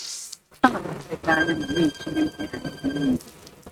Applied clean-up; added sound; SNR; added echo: neural mask model RNNoise.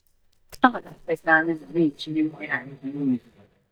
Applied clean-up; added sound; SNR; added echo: neural mask model DeepFilterNet 3.